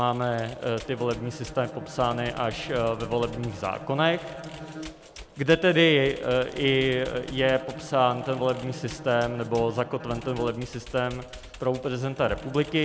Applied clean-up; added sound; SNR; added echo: none; Computer keyboard + Bowed string instrument; 15 dB; none.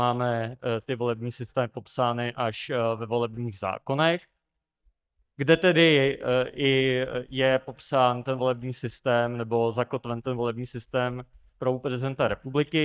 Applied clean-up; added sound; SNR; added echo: neural mask model DeepFilterNet 3.